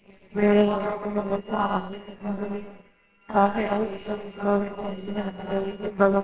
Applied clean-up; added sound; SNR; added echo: neural separator model SepFormer WHAMR!.